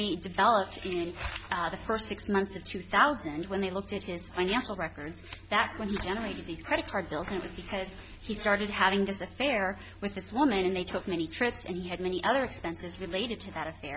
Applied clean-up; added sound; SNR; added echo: none; none; none; none.